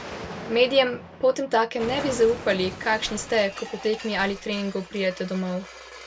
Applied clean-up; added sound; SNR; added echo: none; Explosion; 13 dB; none.